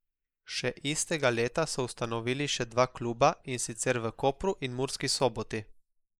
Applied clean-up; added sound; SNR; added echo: neural mask model Resemble Enhance denoiser.